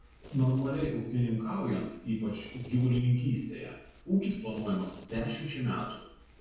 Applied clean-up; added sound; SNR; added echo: none; Domestic sounds, home sounds; 18 dB; reverberation time 0.6 s.